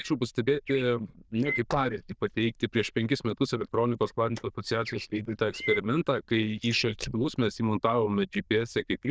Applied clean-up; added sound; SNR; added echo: neural diffusion model UNIVERSE++.